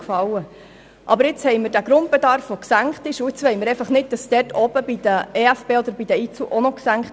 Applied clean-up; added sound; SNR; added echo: none; none; none; none.